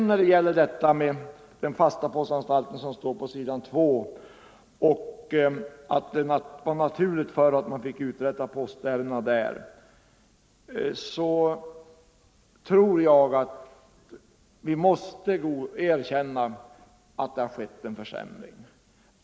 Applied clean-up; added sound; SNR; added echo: none; none; none; none.